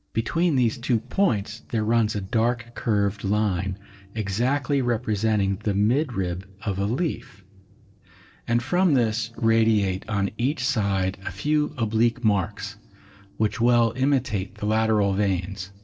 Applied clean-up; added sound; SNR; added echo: neural separator model SepFormer DNS4.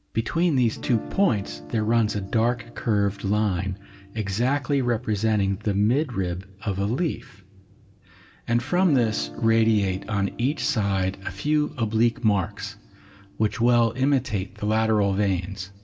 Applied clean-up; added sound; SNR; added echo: none; Guitar; 20 dB; reverberation time 0.2 s.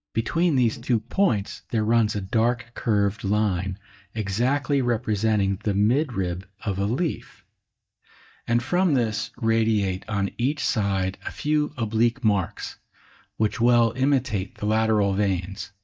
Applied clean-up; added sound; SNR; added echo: neural mask model DeepFilterNet 3.